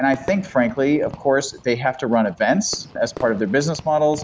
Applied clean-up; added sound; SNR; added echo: none; Fireworks; 18 dB; none.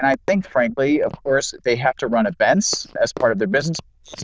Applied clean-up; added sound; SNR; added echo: neural diffusion model UNIVERSE++.